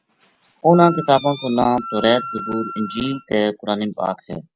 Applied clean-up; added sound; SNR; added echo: none; Wind instrument, woodwind instrument; 12 dB; none.